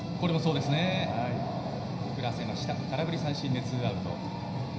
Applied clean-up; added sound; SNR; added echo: none; none; none; reverberation time 0.9 s.